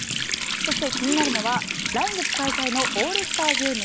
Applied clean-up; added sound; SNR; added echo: none; Water tap, faucet; -2 dB; none.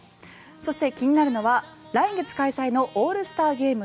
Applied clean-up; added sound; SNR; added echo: none; none; none; none.